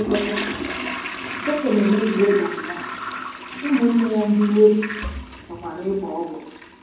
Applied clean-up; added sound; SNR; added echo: none; Toilet flush; 9 dB; reverberation time 1.2 s.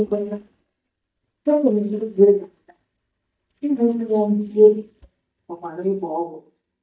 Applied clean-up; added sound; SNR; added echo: neural mask model DeepFilterNet 3.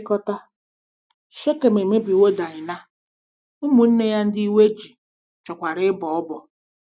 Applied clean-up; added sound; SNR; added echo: none; none; none; none.